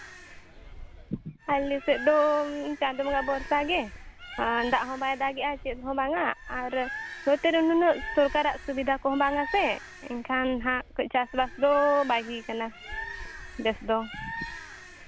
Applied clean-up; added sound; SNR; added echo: none; Bird; 13 dB; none.